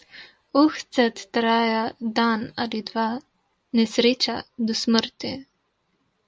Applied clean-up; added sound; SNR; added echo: none; none; none; none.